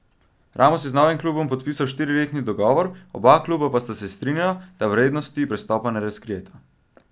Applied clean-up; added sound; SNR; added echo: none; none; none; none.